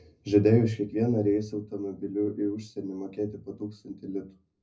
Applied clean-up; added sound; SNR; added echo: none; none; none; reverberation time 0.4 s.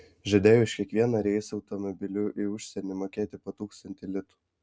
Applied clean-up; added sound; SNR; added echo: none; none; none; none.